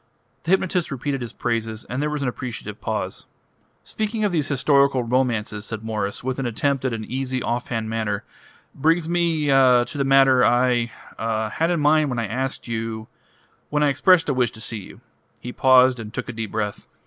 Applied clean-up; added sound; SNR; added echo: none; none; none; none.